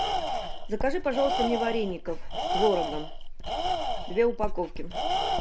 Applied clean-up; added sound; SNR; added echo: none; Writing + Tools; -1 dB; none.